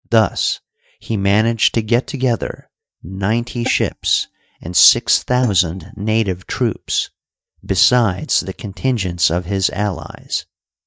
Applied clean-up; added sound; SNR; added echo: neural mask model DeepFilterNet 3.